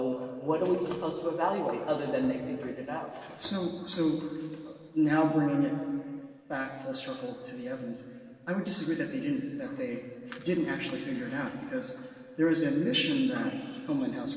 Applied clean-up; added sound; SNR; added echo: none; none; none; reverberation time 2.4 s.